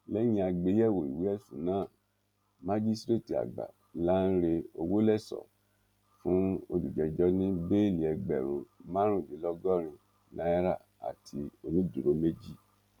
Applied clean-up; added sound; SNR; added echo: none; none; none; none.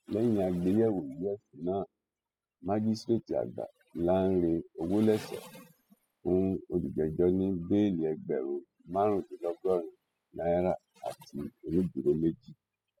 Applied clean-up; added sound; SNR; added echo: classical method spectral subtraction.